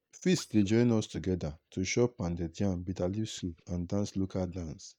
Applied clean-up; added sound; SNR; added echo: neural mask model DeepFilterNet 3.